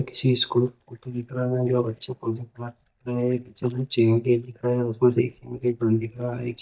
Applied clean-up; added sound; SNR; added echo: neural mask model DeepFilterNet 3.